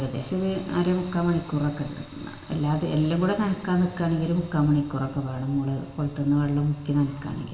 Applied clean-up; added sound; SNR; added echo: none; Fire; 18 dB; reverberation time 1.6 s.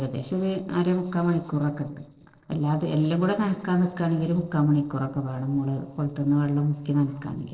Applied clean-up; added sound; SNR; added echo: neural separator model SepFormer DNS4.